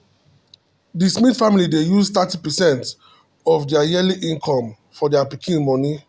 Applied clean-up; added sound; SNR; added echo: none; none; none; none.